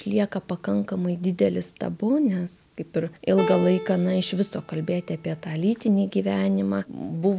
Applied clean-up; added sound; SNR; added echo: none; Keyboard (musical); 14 dB; none.